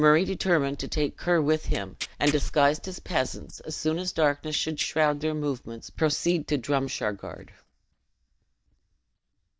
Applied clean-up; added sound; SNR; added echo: neural mask model DeepFilterNet 3.